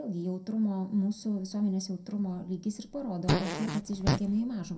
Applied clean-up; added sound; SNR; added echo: none; Fart; -2 dB; reverberation time 0.2 s.